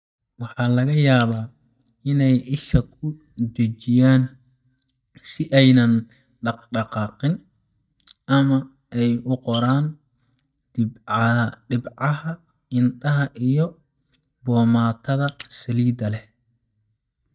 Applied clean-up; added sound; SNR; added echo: neural mask model DeepFilterNet 3.